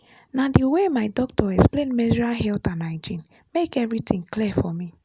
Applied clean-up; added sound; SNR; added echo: none; none; none; none.